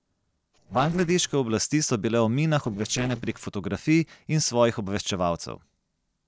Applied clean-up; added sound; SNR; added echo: neural separator model SepFormer DNS4.